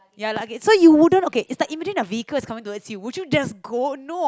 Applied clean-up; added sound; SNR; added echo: none; none; none; none.